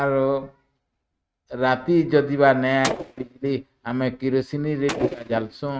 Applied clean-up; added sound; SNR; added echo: neural mask model RNNoise.